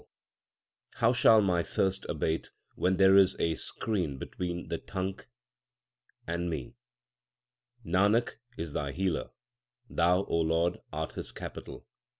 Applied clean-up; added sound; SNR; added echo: none; none; none; none.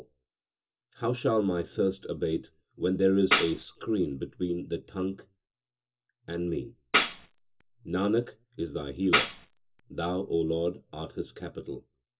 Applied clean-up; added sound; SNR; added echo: none; Tambourine; 1 dB; reverberation time 0.2 s.